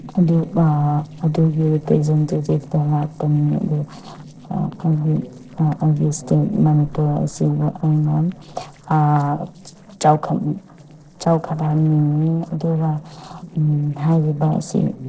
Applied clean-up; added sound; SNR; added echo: neural separator model SepFormer DNS4.